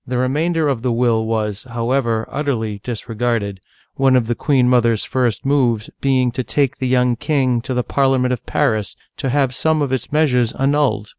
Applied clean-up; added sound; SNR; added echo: none; none; none; none.